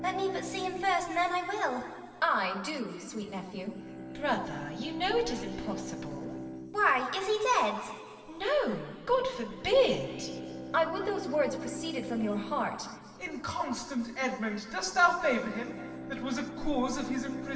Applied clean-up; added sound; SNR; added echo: none; Bowed string instrument; 12 dB; reverberation time 2.6 s.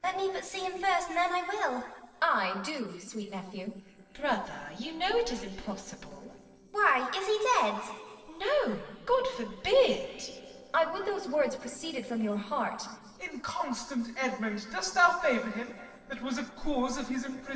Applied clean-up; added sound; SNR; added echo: neural separator model SepFormer DNS4.